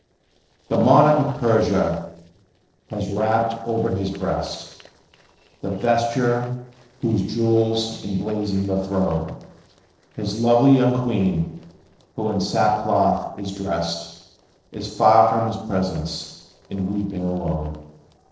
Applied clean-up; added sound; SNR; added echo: neural separator model SepFormer DNS4.